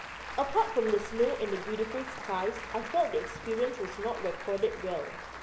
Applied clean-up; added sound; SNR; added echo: none; Applause; 9 dB; none.